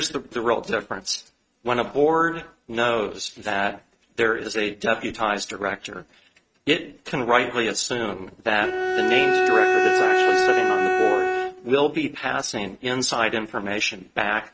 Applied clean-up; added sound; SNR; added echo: neural mask model RNNoise.